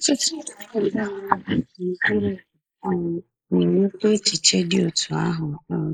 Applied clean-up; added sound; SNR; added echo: neural mask model Resemble Enhance denoiser.